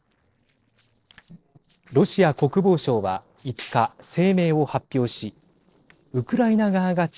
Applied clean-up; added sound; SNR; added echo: neural separator model SepFormer DNS4.